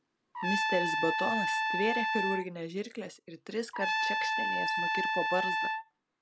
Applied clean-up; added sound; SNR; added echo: none; Trumpet; -4 dB; none.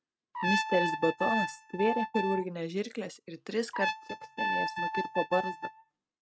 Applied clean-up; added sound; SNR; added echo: neural mask model RNNoise.